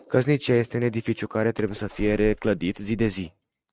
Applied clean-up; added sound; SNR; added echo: neural mask model RNNoise.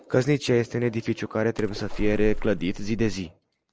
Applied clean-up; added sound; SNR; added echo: none; Splash, splatter; 3 dB; none.